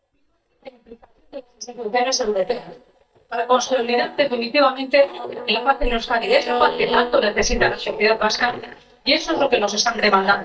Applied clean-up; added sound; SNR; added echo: neural mask model DeepFilterNet 3.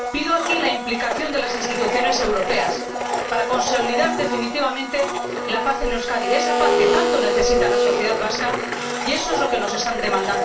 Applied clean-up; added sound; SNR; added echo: none; Domestic sounds, home sounds; -1 dB; reverberation time 0.3 s.